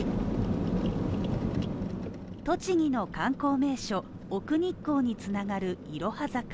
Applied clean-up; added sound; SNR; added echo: none; none; none; none.